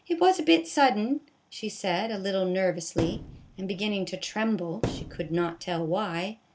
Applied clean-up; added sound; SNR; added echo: none; Thump, thud; 9 dB; none.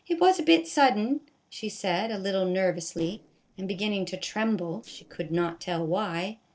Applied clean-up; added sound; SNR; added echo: neural separator model SepFormer DNS4.